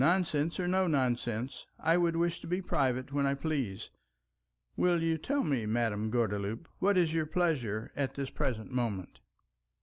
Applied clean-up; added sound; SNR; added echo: none; none; none; none.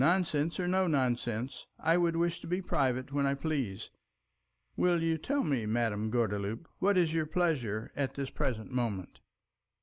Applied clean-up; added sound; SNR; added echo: neural mask model Resemble Enhance denoiser.